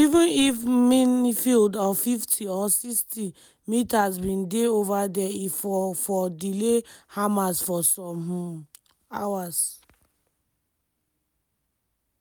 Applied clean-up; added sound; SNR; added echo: none; none; none; none.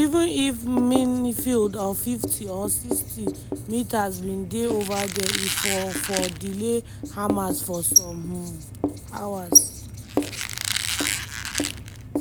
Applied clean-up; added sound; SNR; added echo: none; Writing + Squeak; 1 dB; none.